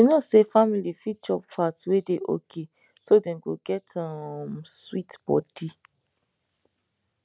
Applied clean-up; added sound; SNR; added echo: none; none; none; none.